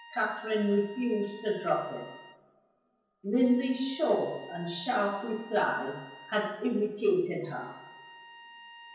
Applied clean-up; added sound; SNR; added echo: none; Bowed string instrument; 20 dB; reverberation time 0.9 s.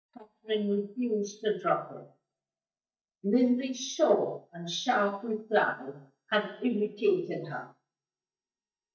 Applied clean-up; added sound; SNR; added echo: neural mask model DeepFilterNet 3.